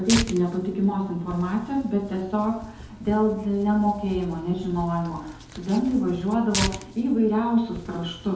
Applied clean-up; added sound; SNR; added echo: none; Tearing; 11 dB; reverberation time 2.1 s.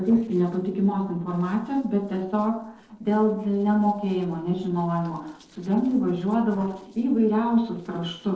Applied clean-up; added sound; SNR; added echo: neural separator model SepFormer DNS4.